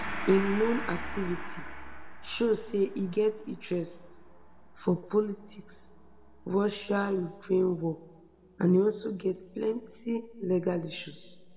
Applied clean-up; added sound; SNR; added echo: none; Gong; 10 dB; reverberation time 1.1 s.